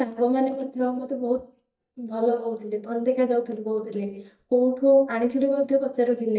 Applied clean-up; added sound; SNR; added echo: neural mask model DeepFilterNet 3.